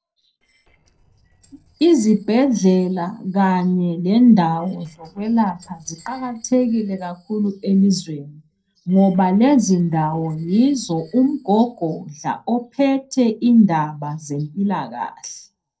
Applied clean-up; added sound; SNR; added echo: neural separator model SepFormer DNS4.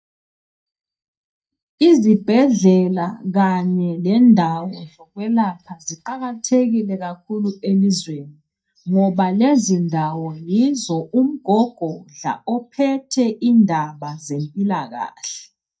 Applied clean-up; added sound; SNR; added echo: neural mask model DeepFilterNet 3.